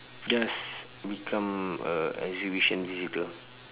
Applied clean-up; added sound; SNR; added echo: none; none; none; none.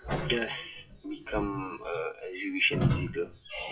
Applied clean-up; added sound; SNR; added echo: classical method WPE with log-MMSE.